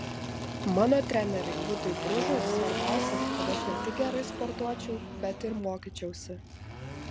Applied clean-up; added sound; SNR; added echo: none; Engine; 1 dB; none.